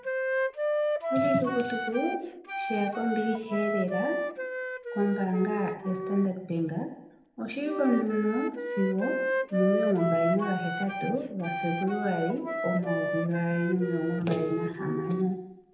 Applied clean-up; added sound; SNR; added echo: none; Wind instrument, woodwind instrument; 2 dB; reverberation time 0.7 s.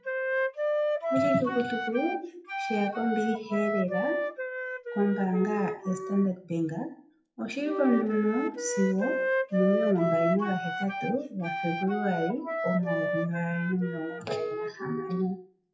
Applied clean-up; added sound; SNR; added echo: classical method WPE with log-MMSE.